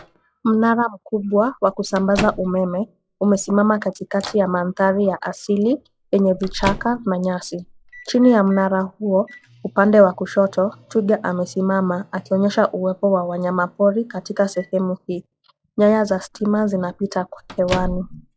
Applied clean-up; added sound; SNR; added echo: classical method log-MMSE.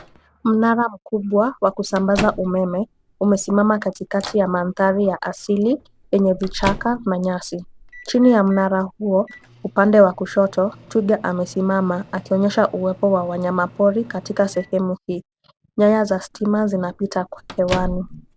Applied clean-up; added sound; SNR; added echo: none; Microwave oven; 17 dB; none.